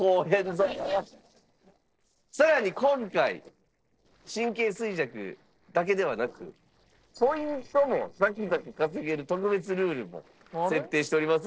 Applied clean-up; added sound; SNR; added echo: neural separator model SepFormer DNS4.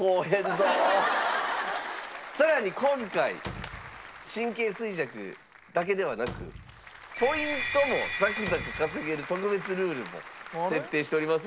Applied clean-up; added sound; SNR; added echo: none; Slam + Applause / Crowd; 14 dB; none.